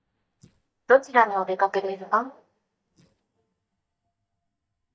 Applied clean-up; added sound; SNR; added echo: neural mask model DeepFilterNet 3.